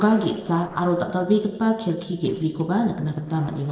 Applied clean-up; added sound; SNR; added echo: neural separator model SepFormer DNS4.